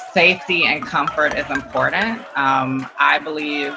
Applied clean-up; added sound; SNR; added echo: none; Marimba, xylophone + Applause / Cheering; 12 dB; none.